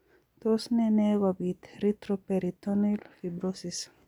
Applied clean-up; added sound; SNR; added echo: none; none; none; none.